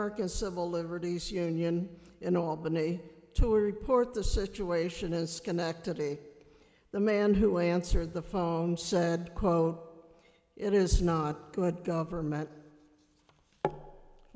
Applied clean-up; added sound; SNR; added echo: none; none; none; none.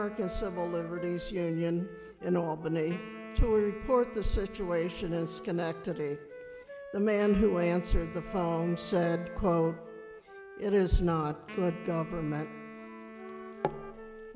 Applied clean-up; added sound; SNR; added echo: none; Wind instrument, woodwind instrument + Wind instrument, woodwind instrument; 14 dB; none.